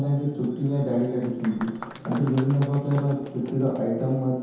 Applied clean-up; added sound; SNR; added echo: none; Applause; 17 dB; reverberation time 0.9 s.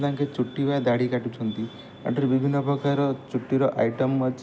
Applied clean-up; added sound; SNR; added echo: none; none; none; none.